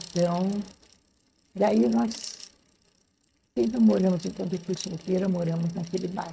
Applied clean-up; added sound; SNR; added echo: neural mask model RNNoise.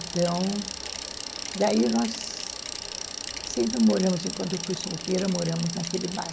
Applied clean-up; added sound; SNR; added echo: none; Bicycle; 8 dB; none.